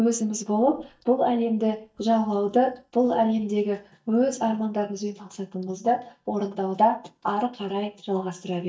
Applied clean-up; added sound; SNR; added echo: neural mask model DeepFilterNet 3.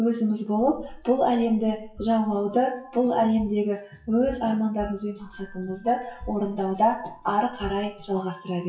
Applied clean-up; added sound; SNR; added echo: classical method WPE with log-MMSE.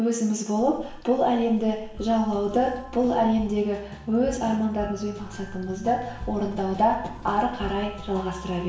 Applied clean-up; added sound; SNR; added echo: none; Walk, footsteps; 18 dB; reverberation time 0.7 s.